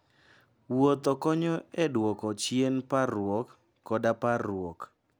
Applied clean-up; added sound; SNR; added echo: none; none; none; none.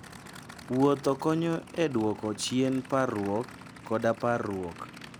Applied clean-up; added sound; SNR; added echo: none; Idling / Aircraft; 17 dB; none.